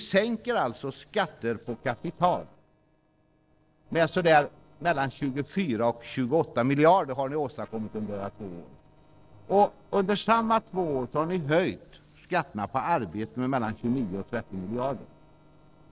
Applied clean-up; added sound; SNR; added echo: neural separator model SepFormer DNS4.